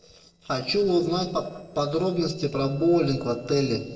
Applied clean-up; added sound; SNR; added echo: neural separator model SepFormer DNS4.